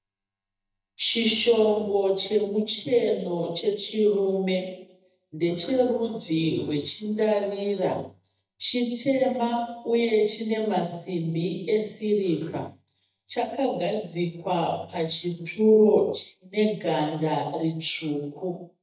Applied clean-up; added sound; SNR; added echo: neural mask model DeepFilterNet 3.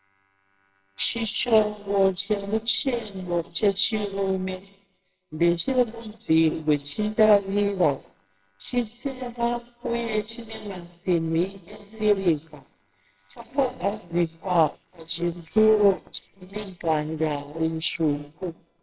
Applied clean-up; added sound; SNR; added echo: neural separator model SepFormer WHAMR!.